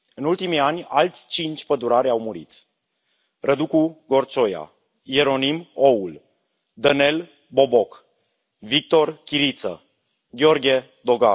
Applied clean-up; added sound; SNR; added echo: none; none; none; none.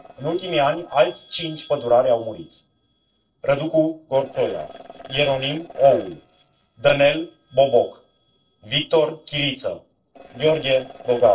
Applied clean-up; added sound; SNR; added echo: neural separator model SepFormer DNS4.